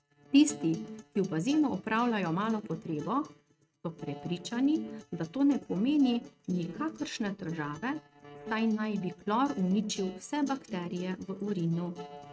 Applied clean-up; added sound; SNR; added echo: neural mask model RNNoise.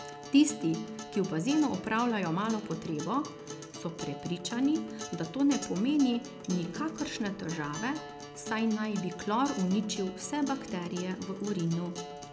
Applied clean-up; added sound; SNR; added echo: none; Acoustic guitar; 11 dB; none.